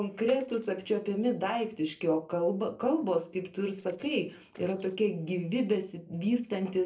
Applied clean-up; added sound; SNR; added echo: neural separator model SepFormer DNS4.